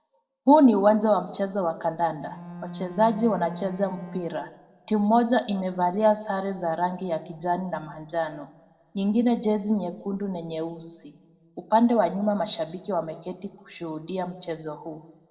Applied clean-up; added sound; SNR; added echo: none; Bowed string instrument; 13 dB; reverberation time 1.1 s.